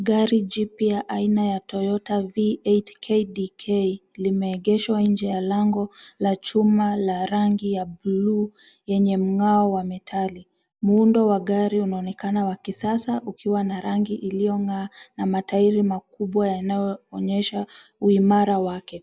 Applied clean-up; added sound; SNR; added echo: none; none; none; none.